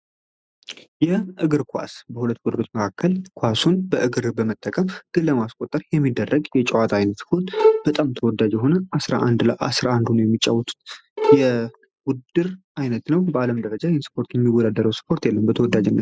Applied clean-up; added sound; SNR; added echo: classical method spectral subtraction.